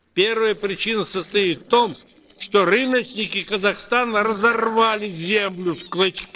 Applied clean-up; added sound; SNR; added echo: neural separator model SepFormer DNS4.